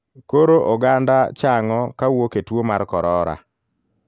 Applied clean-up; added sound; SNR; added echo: none; none; none; none.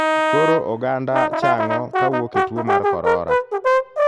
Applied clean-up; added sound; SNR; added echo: none; Brass instrument; -4 dB; none.